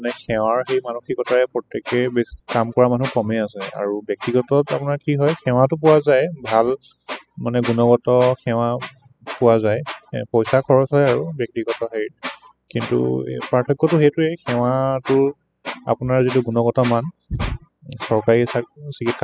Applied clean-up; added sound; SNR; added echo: classical method spectral subtraction.